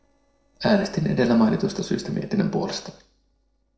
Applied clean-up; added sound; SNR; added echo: neural separator model SepFormer DNS4.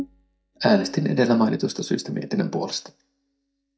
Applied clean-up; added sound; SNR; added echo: neural mask model DeepFilterNet 3.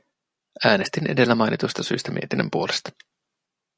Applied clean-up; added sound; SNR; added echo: none; none; none; none.